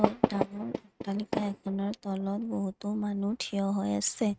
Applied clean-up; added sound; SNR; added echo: neural mask model RNNoise.